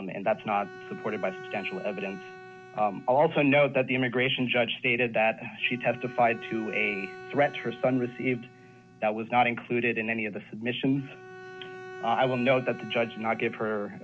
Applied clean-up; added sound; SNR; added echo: none; Bowed string instrument; 17 dB; none.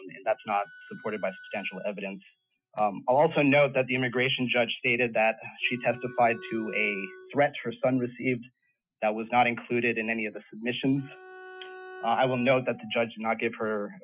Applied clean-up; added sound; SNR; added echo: classical method Wiener filter.